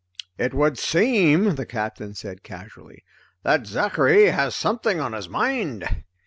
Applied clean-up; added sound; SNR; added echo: none; none; none; none.